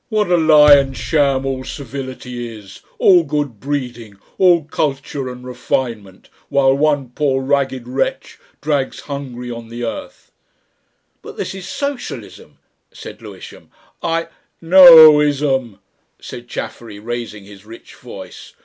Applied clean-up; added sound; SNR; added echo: none; Bass drum; 12 dB; none.